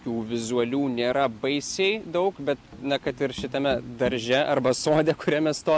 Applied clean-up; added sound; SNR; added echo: none; Musical instrument; 18 dB; none.